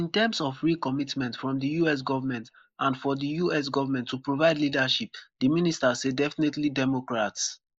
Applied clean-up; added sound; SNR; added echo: neural mask model Resemble Enhance denoiser.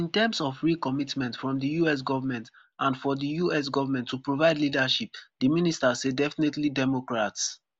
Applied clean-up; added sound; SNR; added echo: none; none; none; none.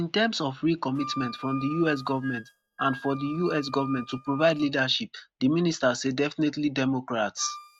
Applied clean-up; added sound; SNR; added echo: neural mask model RNNoise.